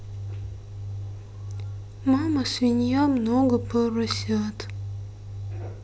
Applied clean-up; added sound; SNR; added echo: none; none; none; none.